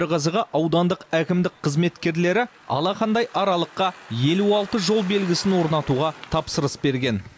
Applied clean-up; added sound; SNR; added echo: none; none; none; none.